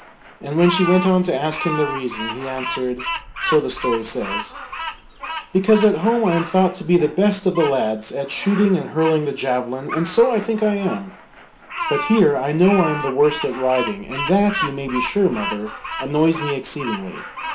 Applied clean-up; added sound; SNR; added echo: none; Bird vocalization, bird call, bird song; 10 dB; none.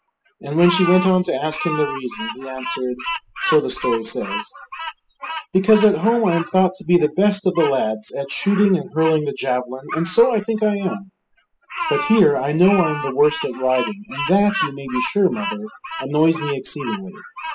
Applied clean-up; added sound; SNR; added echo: classical method spectral subtraction.